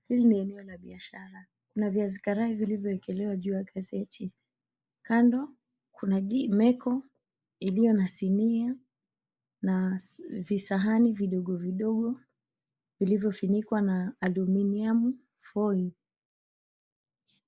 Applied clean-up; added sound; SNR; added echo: neural mask model Resemble Enhance denoiser.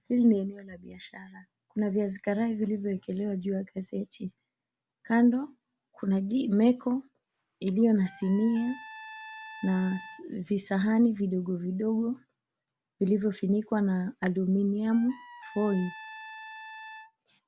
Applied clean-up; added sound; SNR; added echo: none; Trumpet; 18 dB; none.